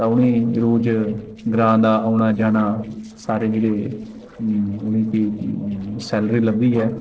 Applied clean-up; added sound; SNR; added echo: neural separator model SepFormer DNS4.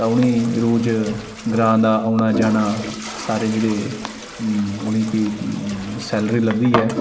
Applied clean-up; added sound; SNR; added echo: none; Toilet flush + Domestic sounds, home sounds; 11 dB; none.